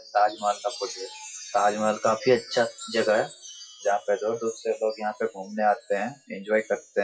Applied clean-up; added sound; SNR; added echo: classical method WPE with log-MMSE.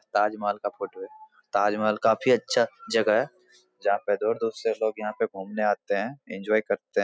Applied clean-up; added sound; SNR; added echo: none; none; none; none.